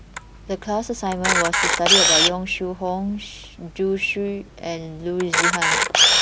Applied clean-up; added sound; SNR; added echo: none; Camera; -4 dB; none.